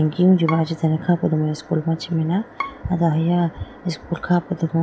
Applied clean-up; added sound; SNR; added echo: none; Bowed string instrument; 16 dB; none.